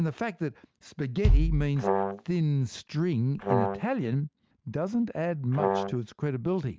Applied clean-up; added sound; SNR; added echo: none; Bass drum + Brass instrument; -2 dB; none.